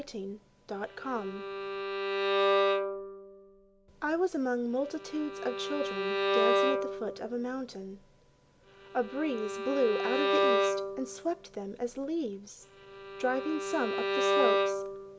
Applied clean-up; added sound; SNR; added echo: none; Bowed string instrument; -3 dB; none.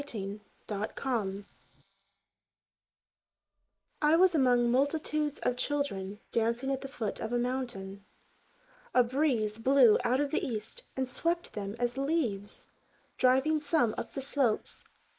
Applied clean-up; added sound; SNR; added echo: neural mask model Resemble Enhance denoiser.